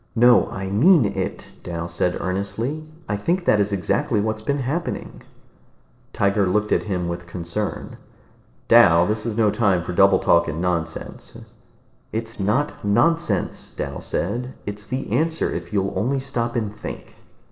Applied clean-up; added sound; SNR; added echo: neural separator model SepFormer DNS4.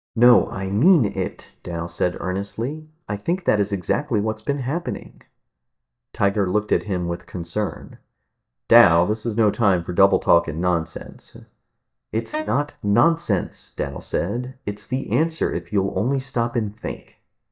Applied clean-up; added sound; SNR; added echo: neural mask model DeepFilterNet 3.